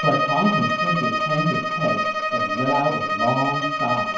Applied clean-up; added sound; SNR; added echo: none; Bowed string instrument; -2 dB; reverberation time 0.9 s.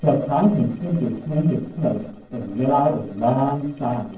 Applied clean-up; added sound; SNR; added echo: neural separator model SepFormer DNS4.